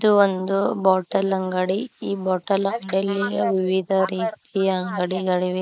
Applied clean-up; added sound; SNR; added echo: neural mask model Resemble Enhance denoiser.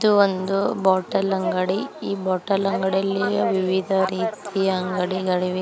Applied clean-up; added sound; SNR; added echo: none; none; none; none.